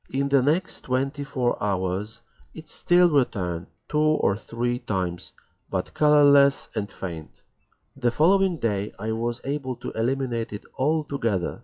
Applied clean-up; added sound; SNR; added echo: classical method log-MMSE.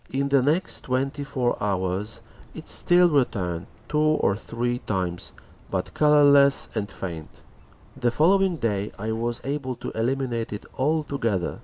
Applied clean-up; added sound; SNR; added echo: none; Bird; 20 dB; none.